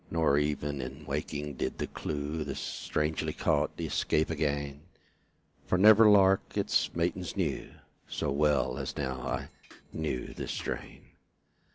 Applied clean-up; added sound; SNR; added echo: none; Drum kit; 19 dB; none.